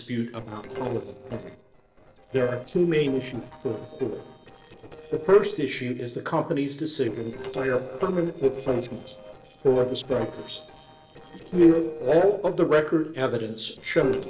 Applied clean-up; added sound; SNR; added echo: neural separator model SepFormer DNS4.